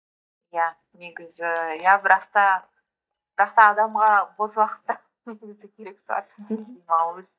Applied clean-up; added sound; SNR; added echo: neural mask model DeepFilterNet 3.